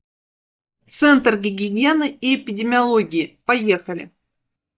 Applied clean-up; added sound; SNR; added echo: neural mask model DeepFilterNet 3.